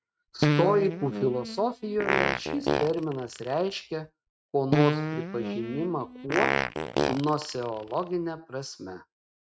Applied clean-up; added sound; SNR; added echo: neural mask model RNNoise.